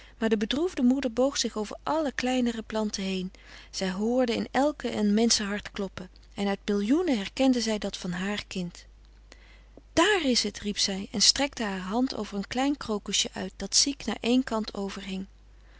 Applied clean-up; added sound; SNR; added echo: none; none; none; none.